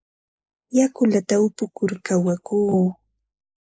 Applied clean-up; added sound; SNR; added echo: neural mask model Resemble Enhance denoiser.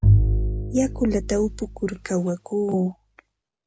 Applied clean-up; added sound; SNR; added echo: none; Bowed string instrument; -2 dB; none.